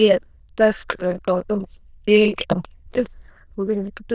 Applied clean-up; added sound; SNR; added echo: neural diffusion model UNIVERSE++.